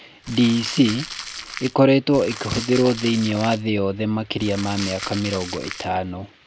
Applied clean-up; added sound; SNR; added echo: none; Crumpling, crinkling; 12 dB; none.